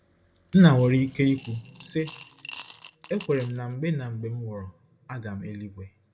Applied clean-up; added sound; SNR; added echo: none; Coin (dropping) / Glass; 18 dB; reverberation time 0.6 s.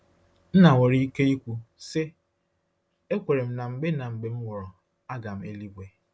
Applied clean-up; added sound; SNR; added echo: none; none; none; none.